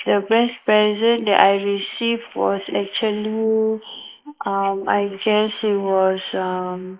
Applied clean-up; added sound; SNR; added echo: neural mask model Resemble Enhance denoiser.